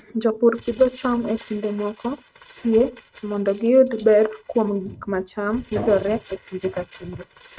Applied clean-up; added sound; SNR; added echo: neural mask model RNNoise.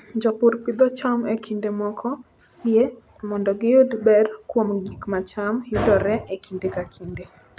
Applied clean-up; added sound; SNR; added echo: none; none; none; none.